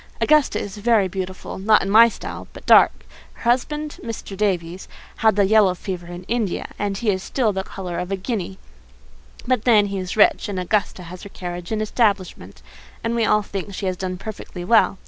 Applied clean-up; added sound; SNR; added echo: none; none; none; none.